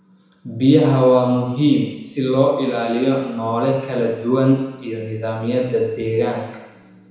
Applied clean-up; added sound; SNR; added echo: none; none; none; reverberation time 1.0 s.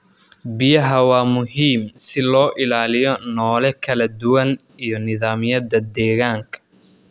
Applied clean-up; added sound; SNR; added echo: none; none; none; none.